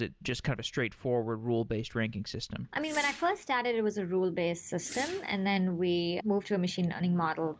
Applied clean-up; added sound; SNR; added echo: none; Whoosh, swoosh, swish; 16 dB; none.